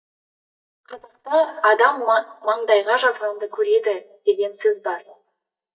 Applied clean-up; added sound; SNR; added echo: neural mask model DeepFilterNet 3.